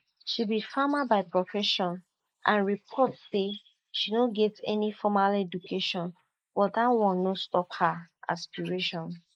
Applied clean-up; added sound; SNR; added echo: neural mask model Resemble Enhance denoiser.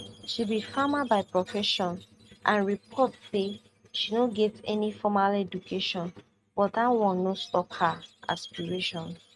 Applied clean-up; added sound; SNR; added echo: neural mask model RNNoise.